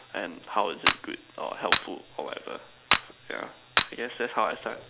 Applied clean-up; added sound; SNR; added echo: none; Clapping; -3 dB; none.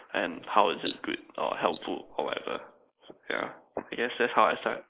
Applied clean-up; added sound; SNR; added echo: neural mask model Resemble Enhance denoiser.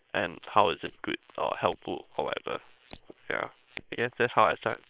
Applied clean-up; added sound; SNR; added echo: neural separator model SepFormer WHAM!.